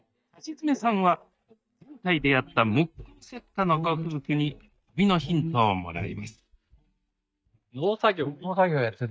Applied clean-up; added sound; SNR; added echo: neural mask model DeepFilterNet 3.